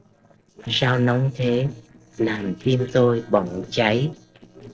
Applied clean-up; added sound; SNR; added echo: neural separator model SepFormer DNS4.